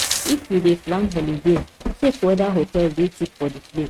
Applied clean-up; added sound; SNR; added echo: neural mask model RNNoise.